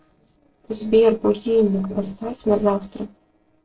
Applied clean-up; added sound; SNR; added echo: neural separator model SepFormer DNS4.